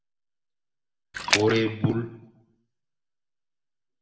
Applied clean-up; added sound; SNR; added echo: none; Splash, splatter; -3 dB; reverberation time 0.6 s.